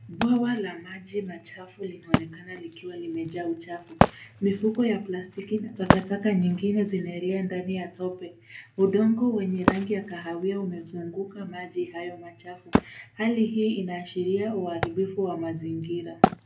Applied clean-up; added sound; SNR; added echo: none; Wood; 3 dB; reverberation time 0.3 s.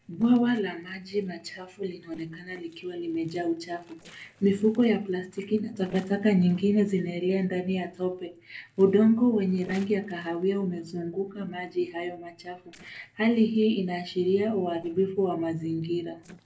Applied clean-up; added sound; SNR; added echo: neural separator model SepFormer DNS4.